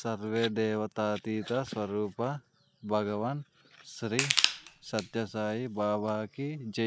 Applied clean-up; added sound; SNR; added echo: none; Crushing; 0 dB; none.